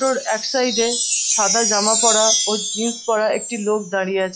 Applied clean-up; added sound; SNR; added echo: classical method log-MMSE.